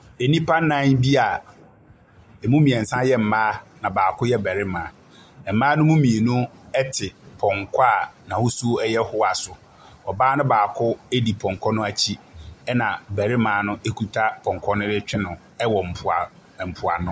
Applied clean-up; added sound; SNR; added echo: none; none; none; none.